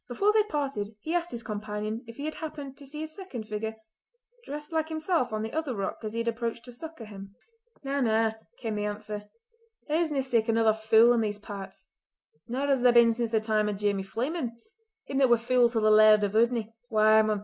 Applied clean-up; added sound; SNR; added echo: none; none; none; none.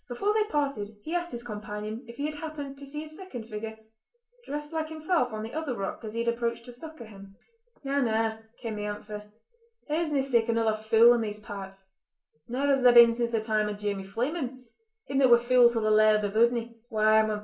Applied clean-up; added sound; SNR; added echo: none; none; none; reverberation time 0.3 s.